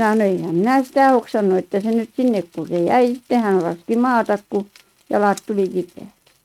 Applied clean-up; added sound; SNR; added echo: neural mask model RNNoise.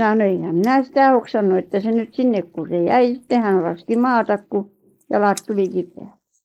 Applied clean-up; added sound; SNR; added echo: neural mask model Resemble Enhance denoiser.